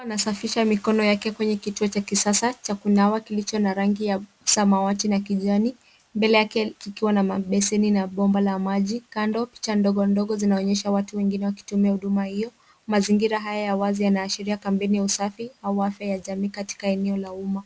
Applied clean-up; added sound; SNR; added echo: none; none; none; none.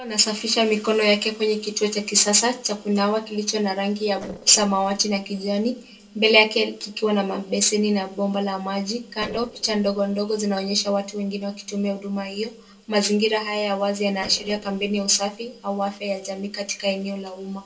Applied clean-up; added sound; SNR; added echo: neural separator model SepFormer DNS4.